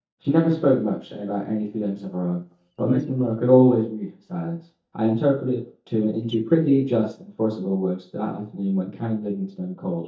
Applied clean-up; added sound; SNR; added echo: neural mask model DeepFilterNet 3.